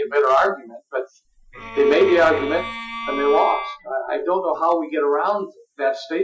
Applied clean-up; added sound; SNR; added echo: classical method Wiener filter.